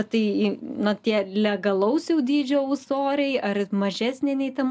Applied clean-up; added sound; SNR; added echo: none; none; none; none.